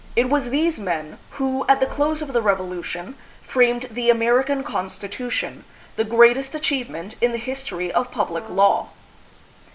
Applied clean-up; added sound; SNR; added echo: none; Brass instrument; 20 dB; none.